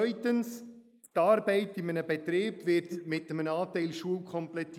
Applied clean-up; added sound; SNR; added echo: neural mask model Resemble Enhance denoiser.